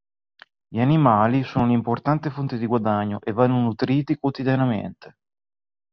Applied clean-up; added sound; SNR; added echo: none; none; none; none.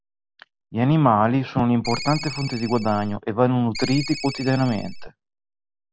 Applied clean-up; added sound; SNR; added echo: none; Ringtone; 10 dB; none.